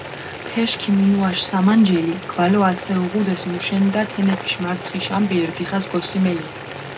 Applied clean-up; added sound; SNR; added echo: none; Boiling; 11 dB; reverberation time 0.2 s.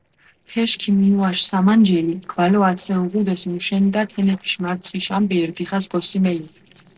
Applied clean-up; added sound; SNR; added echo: neural separator model SepFormer DNS4.